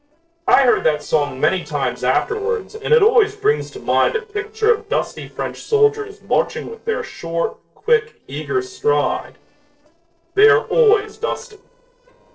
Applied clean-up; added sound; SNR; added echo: neural separator model SepFormer DNS4.